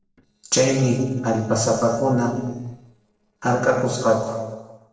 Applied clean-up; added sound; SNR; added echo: neural separator model SepFormer DNS4.